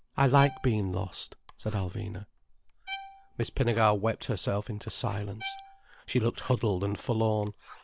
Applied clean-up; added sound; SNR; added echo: none; Writing + Bowed string instrument; 17 dB; none.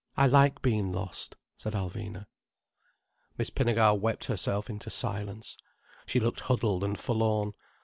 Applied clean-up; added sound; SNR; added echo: none; none; none; none.